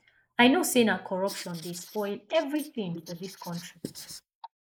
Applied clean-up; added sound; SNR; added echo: neural mask model Resemble Enhance denoiser.